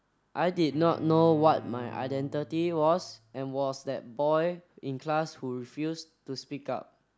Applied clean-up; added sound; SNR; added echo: none; Bowed string instrument; 18 dB; none.